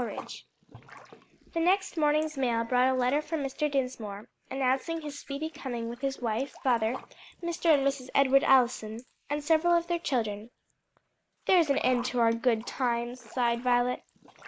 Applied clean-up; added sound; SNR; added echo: neural mask model Resemble Enhance denoiser.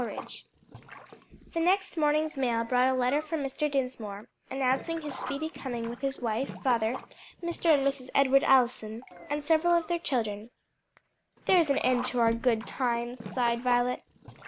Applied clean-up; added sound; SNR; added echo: none; Sink (filling or washing) + Engine; 16 dB; none.